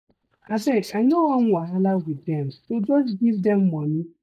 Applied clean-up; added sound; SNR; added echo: neural mask model DeepFilterNet 3.